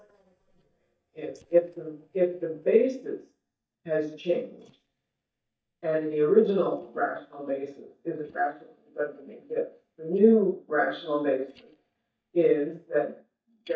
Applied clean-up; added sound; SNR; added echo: neural mask model DeepFilterNet 3.